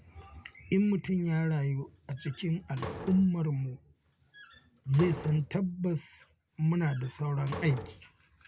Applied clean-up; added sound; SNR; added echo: none; Slam; 14 dB; none.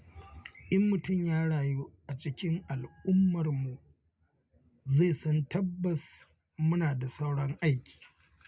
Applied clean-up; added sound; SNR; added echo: none; none; none; none.